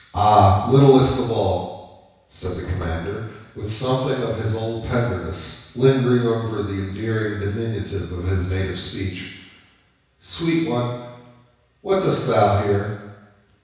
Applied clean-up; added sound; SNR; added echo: none; Knock / Wood; 18 dB; reverberation time 1.1 s.